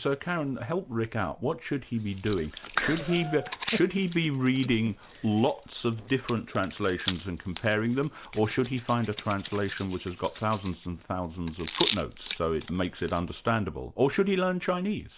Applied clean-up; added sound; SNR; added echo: none; Hands; 13 dB; none.